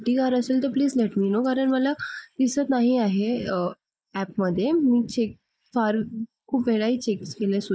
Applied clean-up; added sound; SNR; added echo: neural mask model Resemble Enhance denoiser.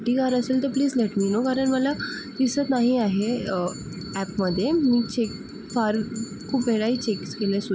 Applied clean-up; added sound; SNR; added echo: none; Bell; 19 dB; none.